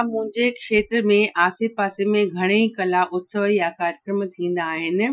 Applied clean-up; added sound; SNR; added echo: classical method Wiener filter.